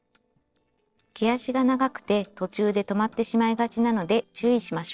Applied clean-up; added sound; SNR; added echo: neural separator model SepFormer DNS4.